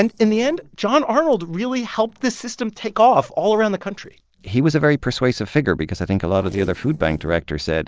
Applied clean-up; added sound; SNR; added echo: neural separator model SepFormer DNS4.